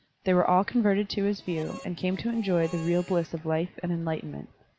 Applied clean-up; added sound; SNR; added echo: none; Harmonica; 20 dB; none.